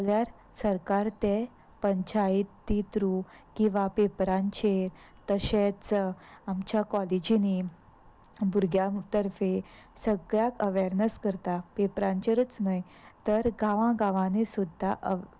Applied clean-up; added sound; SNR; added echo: none; none; none; none.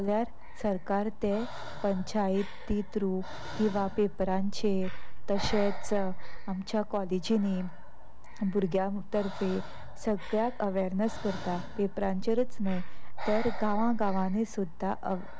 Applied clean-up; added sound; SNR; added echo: none; Breathing; 1 dB; none.